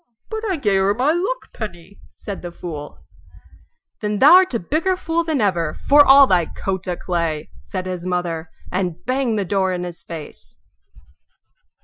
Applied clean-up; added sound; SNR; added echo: classical method Wiener filter.